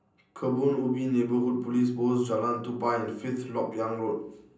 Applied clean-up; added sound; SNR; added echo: none; none; none; reverberation time 0.6 s.